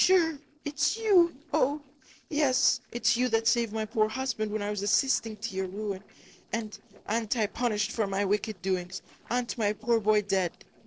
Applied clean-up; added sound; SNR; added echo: neural separator model SepFormer DNS4.